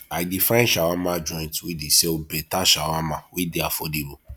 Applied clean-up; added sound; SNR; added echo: none; none; none; none.